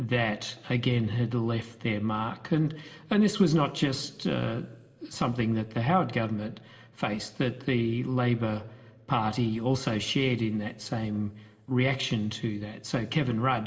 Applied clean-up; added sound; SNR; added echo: none; none; none; reverberation time 1.3 s.